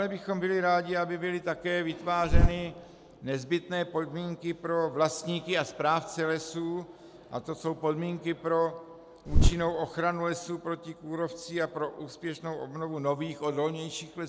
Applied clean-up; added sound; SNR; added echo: none; Bird; -3 dB; none.